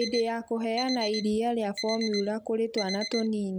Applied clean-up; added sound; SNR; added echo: none; Alarm; 10 dB; none.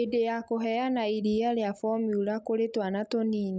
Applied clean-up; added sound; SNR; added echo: none; none; none; none.